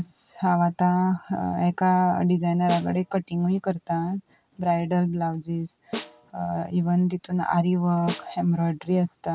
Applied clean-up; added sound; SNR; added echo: none; Snare drum; 15 dB; none.